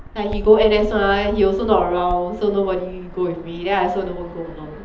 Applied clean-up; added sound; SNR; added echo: none; Fixed-wing aircraft, airplane; 13 dB; reverberation time 1.2 s.